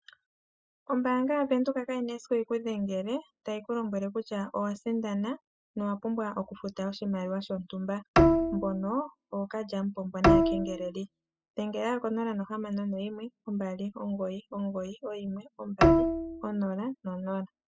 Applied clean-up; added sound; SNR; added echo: classical method spectral subtraction.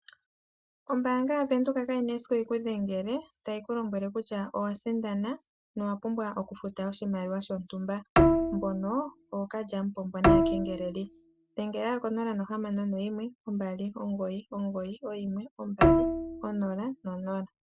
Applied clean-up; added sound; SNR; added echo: none; Bowed string instrument; -5 dB; none.